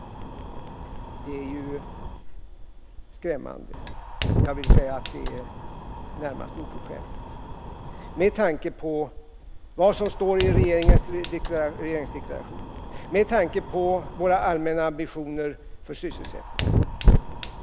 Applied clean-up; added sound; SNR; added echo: none; Fire; -2 dB; none.